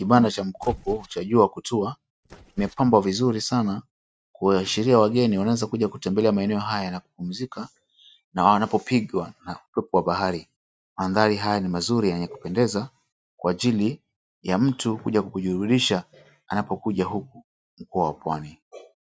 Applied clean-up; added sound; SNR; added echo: neural mask model RNNoise.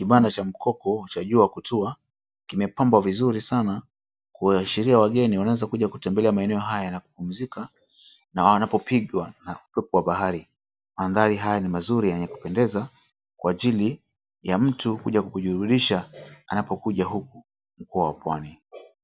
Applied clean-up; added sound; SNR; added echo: none; none; none; none.